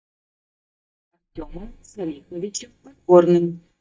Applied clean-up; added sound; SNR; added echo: neural mask model DeepFilterNet 3.